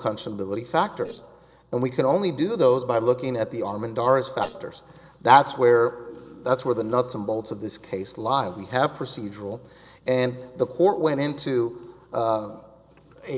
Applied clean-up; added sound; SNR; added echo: neural separator model SepFormer DNS4.